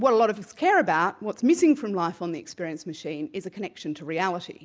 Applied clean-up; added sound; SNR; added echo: none; none; none; none.